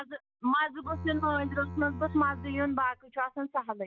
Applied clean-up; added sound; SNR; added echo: none; Bowed string instrument; 10 dB; none.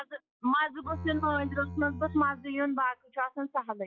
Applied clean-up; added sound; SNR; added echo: classical method log-MMSE.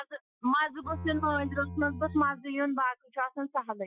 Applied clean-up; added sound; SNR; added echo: classical method Wiener filter.